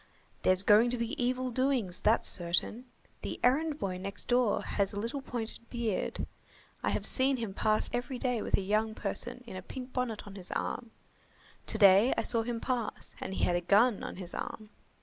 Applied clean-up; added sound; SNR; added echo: none; none; none; none.